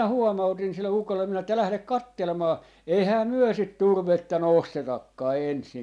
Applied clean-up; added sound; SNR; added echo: none; none; none; none.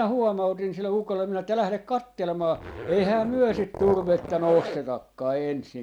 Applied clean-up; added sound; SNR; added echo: none; Zipper (clothing); 10 dB; none.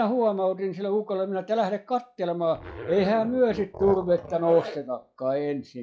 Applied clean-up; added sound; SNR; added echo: classical method log-MMSE.